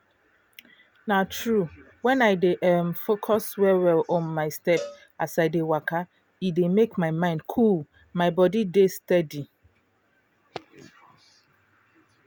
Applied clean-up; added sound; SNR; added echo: none; Cowbell; 18 dB; none.